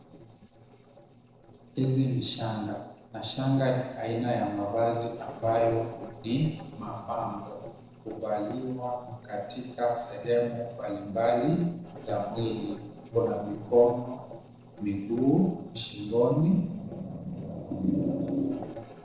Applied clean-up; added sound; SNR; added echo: neural separator model SepFormer DNS4.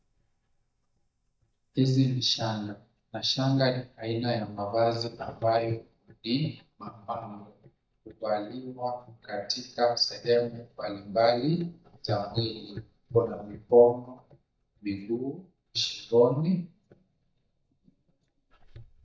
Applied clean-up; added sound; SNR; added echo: neural mask model DeepFilterNet 3.